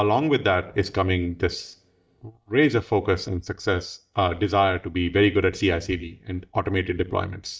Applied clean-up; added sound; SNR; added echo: neural mask model DeepFilterNet 3.